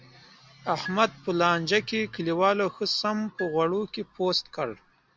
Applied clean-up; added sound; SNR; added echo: none; Marimba, xylophone; 19 dB; none.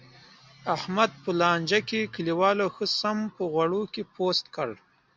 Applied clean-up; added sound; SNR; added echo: none; none; none; none.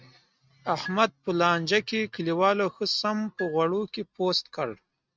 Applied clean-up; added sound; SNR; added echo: neural mask model RNNoise.